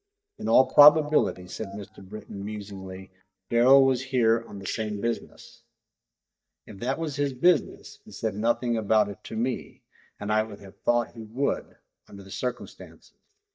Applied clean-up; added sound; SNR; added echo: neural mask model DeepFilterNet 3.